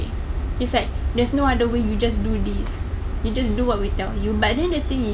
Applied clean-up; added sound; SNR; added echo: none; none; none; none.